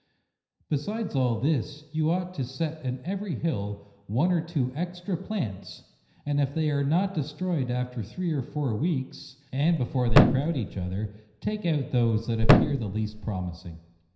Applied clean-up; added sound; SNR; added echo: none; Thump, thud; -4 dB; reverberation time 0.9 s.